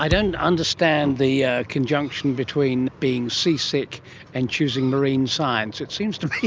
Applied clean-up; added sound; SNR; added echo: none; Thump, thud; 10 dB; none.